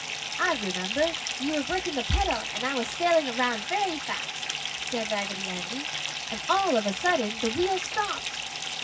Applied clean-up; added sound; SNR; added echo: none; Fill (with liquid) / Bathtub (filling or washing); 4 dB; reverberation time 0.4 s.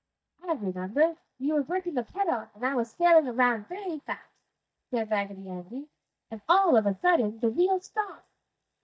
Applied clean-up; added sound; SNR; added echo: neural mask model DeepFilterNet 3.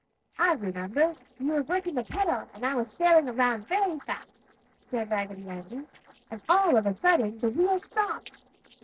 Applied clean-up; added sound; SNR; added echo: neural separator model SepFormer DNS4.